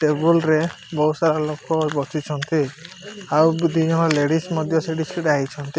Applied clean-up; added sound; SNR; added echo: none; none; none; none.